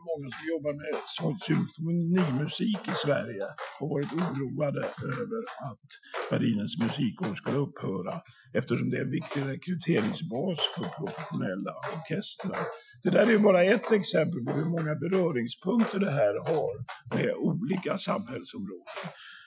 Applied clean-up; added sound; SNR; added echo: classical method Wiener filter.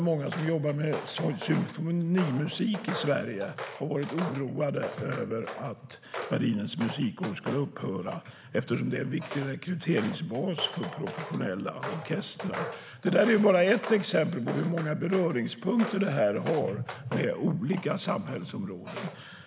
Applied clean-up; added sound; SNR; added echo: none; Walk, footsteps; 12 dB; none.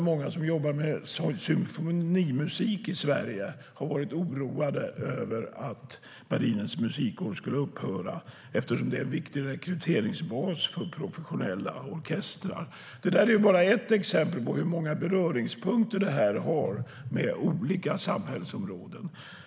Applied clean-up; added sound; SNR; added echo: none; none; none; none.